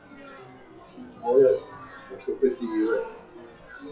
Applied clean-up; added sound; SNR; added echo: classical method WPE with log-MMSE.